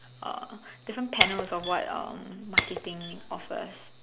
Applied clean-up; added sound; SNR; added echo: none; Shatter; -3 dB; none.